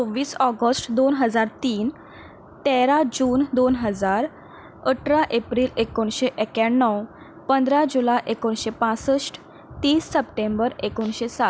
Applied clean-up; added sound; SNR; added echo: none; none; none; none.